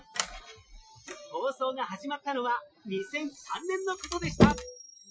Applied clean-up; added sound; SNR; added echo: classical method Wiener filter.